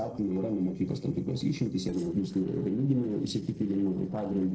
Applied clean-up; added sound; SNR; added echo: neural separator model SepFormer DNS4.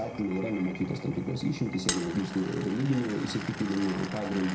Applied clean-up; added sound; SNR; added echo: none; Glass; 9 dB; reverberation time 0.4 s.